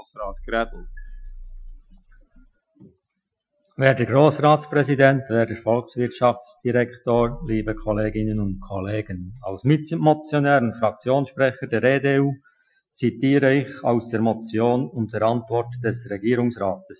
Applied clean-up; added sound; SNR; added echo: classical method Wiener filter.